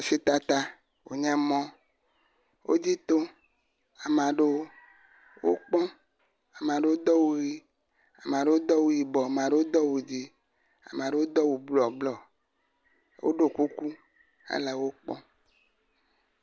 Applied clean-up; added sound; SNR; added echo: none; none; none; none.